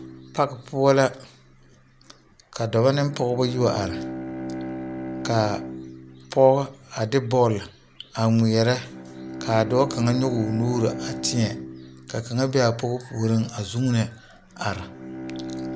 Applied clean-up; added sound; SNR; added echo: none; Bowed string instrument; 12 dB; none.